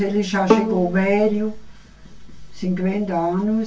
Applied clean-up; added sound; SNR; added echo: none; Bowed string instrument; 3 dB; reverberation time 0.1 s.